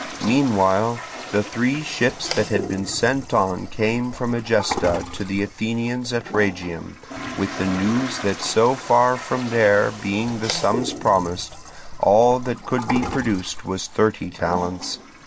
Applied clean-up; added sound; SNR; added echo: none; Toilet flush; 11 dB; none.